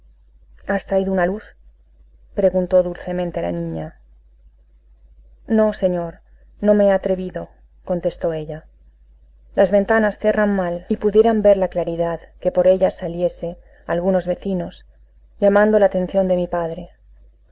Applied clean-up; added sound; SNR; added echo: none; none; none; none.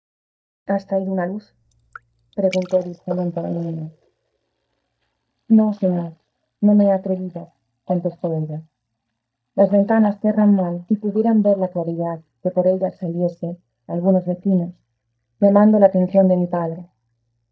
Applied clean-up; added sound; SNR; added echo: neural mask model DeepFilterNet 3.